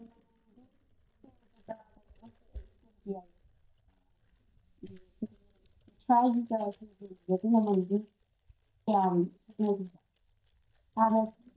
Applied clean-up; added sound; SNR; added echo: neural mask model DeepFilterNet 3.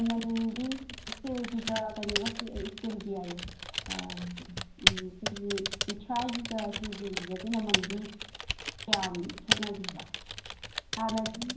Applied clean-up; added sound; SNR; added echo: none; Typing; 0 dB; reverberation time 0.6 s.